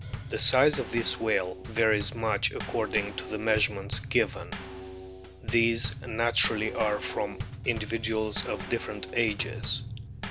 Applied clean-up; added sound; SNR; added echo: none; Bass drum / Snare drum / Drum kit; 9 dB; none.